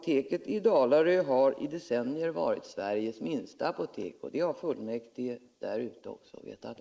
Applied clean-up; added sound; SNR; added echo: neural mask model Resemble Enhance denoiser.